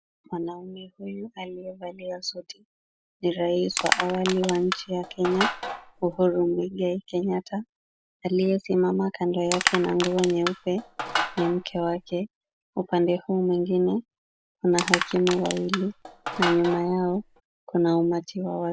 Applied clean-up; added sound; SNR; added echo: none; Crushing; 4 dB; none.